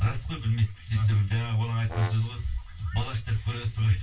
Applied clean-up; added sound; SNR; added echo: none; Brass instrument; 18 dB; reverberation time 0.2 s.